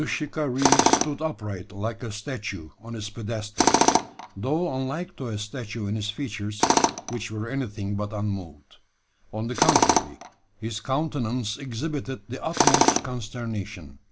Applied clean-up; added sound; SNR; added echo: none; Tools; -2 dB; none.